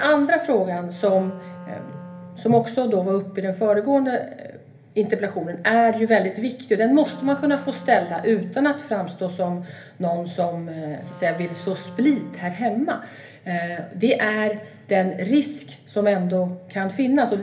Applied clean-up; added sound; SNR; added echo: none; Wind instrument, woodwind instrument; 17 dB; reverberation time 0.3 s.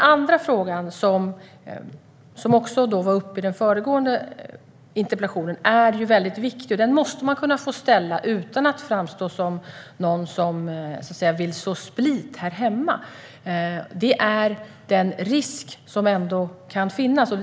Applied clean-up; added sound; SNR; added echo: none; none; none; none.